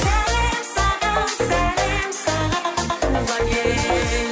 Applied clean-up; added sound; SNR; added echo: none; none; none; none.